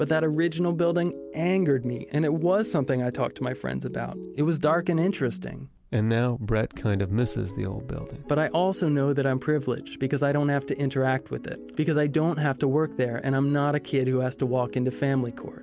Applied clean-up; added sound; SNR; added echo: none; none; none; none.